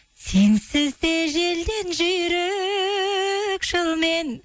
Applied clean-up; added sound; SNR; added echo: none; none; none; none.